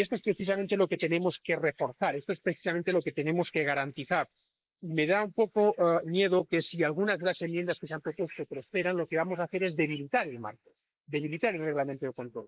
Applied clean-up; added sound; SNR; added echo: neural mask model Resemble Enhance denoiser.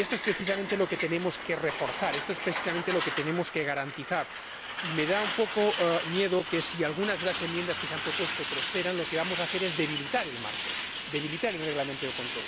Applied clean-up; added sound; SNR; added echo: none; Truck; 4 dB; none.